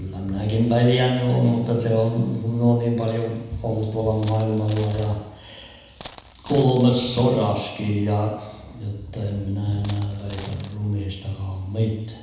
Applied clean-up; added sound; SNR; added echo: none; Coin (dropping); 12 dB; reverberation time 1.0 s.